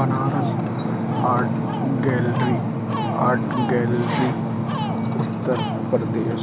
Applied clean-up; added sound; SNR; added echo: none; Ocean; -3 dB; none.